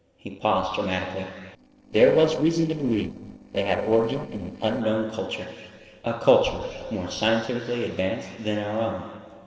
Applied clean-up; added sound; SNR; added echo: neural separator model SepFormer DNS4.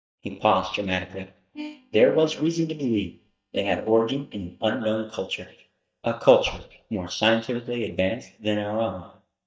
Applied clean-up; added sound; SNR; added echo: neural mask model DeepFilterNet 3.